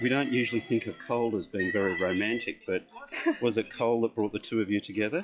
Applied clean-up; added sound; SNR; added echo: classical method log-MMSE.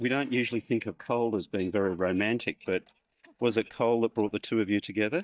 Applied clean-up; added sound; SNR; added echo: neural mask model DeepFilterNet 3.